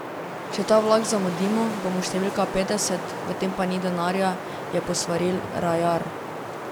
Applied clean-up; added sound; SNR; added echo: none; Wind; 7 dB; none.